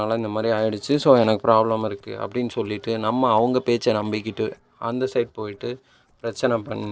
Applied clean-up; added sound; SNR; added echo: neural separator model SepFormer DNS4.